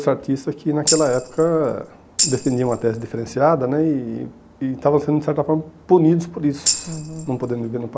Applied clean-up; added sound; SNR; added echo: none; Tambourine; 5 dB; none.